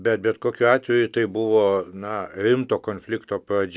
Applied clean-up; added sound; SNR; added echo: none; none; none; none.